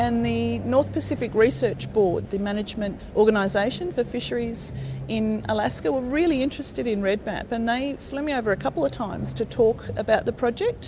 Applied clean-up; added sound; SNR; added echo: none; none; none; none.